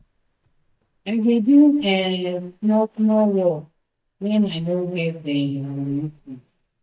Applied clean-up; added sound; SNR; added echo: neural mask model DeepFilterNet 3.